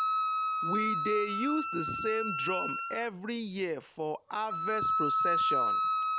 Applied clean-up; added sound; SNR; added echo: none; Wind instrument, woodwind instrument; -3 dB; none.